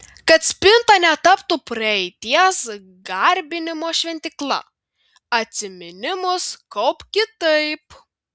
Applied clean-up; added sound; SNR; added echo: none; none; none; none.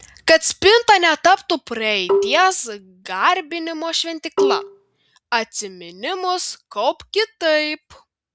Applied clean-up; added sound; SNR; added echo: none; Marimba, xylophone; 2 dB; none.